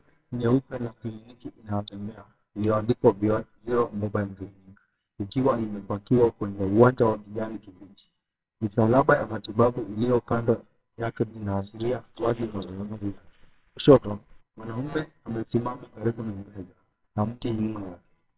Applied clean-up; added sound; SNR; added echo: neural separator model SepFormer WHAMR!.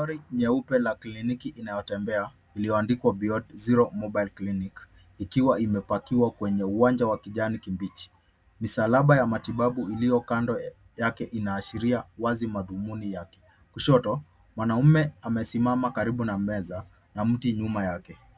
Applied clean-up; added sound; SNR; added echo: none; none; none; none.